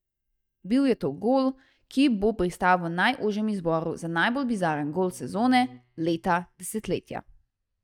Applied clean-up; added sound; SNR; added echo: neural mask model DeepFilterNet 3.